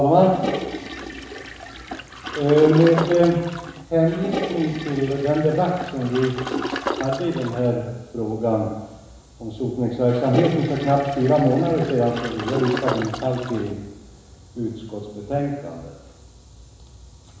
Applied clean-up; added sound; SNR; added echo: none; Toilet flush; 8 dB; reverberation time 1.0 s.